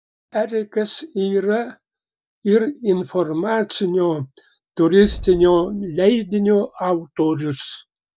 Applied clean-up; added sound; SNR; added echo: neural mask model DeepFilterNet 3.